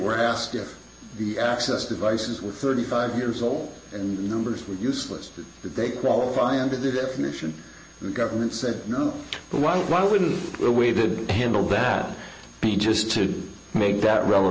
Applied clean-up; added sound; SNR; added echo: none; none; none; none.